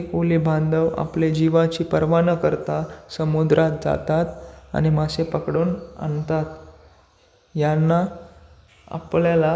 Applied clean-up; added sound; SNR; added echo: none; none; none; none.